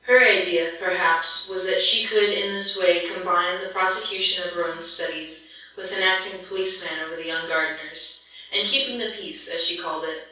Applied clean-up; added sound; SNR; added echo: none; none; none; reverberation time 0.6 s.